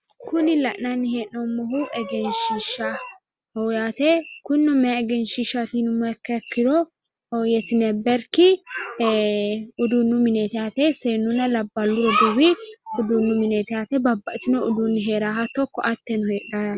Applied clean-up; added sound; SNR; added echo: none; none; none; none.